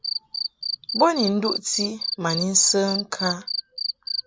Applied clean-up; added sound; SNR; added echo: none; Cricket; 5 dB; none.